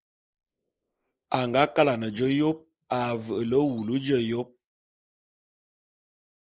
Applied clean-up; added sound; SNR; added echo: neural mask model Resemble Enhance denoiser.